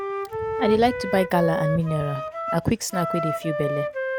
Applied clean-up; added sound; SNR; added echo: none; Wind instrument, woodwind instrument; 4 dB; none.